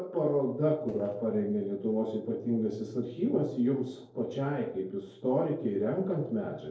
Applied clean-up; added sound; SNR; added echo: neural separator model SepFormer DNS4.